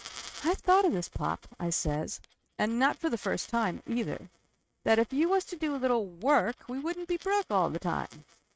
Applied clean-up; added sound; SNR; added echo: neural mask model RNNoise.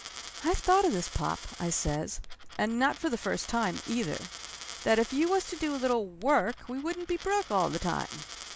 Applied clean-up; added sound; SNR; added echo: none; Coin (dropping); 14 dB; none.